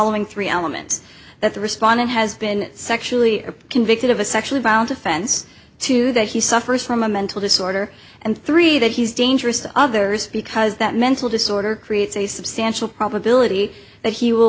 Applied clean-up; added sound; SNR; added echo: none; none; none; none.